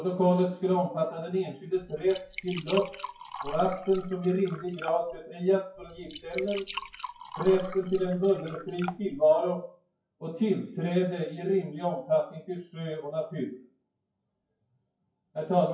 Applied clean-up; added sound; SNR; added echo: classical method WPE with log-MMSE.